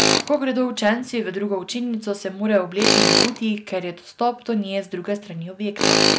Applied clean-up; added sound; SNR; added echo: none; Tools; -1 dB; none.